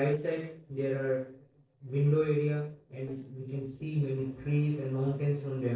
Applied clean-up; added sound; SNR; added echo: neural separator model SepFormer DNS4.